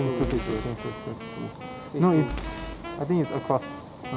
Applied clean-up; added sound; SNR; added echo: none; Wind instrument, woodwind instrument + Boom; 9 dB; none.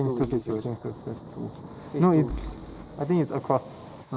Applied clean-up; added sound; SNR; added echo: neural mask model Resemble Enhance denoiser.